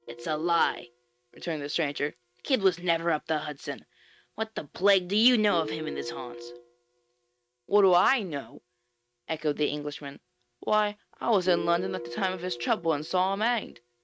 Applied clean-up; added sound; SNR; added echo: neural mask model RNNoise.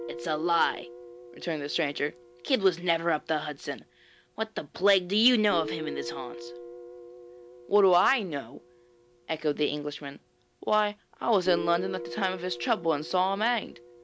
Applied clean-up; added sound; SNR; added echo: none; Guitar; 14 dB; none.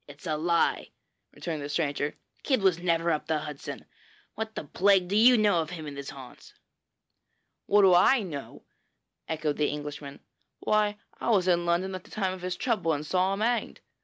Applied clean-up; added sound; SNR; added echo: none; none; none; none.